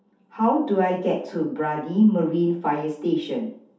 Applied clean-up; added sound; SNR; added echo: none; none; none; reverberation time 0.5 s.